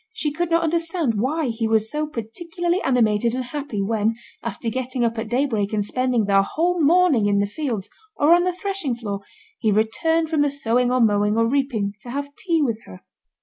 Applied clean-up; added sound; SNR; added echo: none; none; none; none.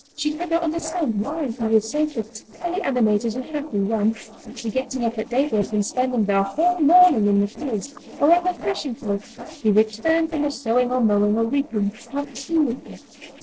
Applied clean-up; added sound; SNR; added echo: neural separator model SepFormer DNS4.